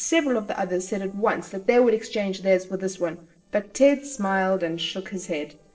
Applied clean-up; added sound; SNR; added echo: neural separator model SepFormer DNS4.